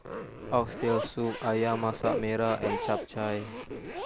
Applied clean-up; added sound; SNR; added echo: none; Zipper (clothing); 5 dB; none.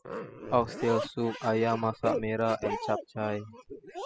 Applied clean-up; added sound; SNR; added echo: classical method spectral subtraction.